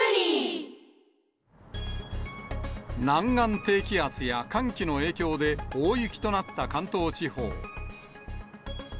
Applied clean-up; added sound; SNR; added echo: none; none; none; none.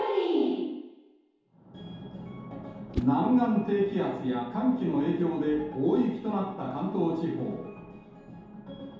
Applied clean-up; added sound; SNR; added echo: none; Whoosh, swoosh, swish; 12 dB; reverberation time 0.8 s.